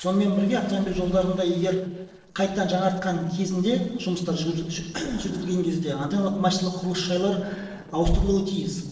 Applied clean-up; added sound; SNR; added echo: neural separator model SepFormer DNS4.